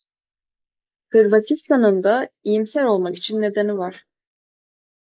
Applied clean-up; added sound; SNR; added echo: neural mask model Resemble Enhance denoiser.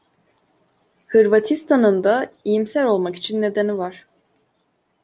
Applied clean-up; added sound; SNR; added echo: none; none; none; none.